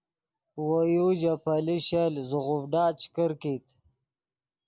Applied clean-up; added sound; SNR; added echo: none; none; none; none.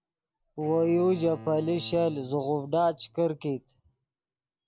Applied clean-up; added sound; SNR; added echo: none; Bowed string instrument; 18 dB; none.